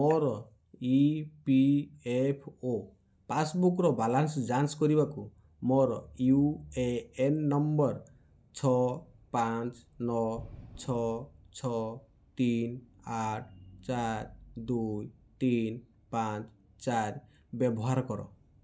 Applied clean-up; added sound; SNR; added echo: none; none; none; none.